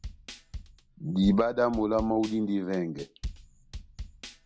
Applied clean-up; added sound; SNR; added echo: none; Drum / Drum kit; 13 dB; none.